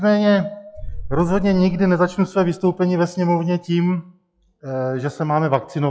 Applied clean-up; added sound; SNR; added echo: classical method log-MMSE.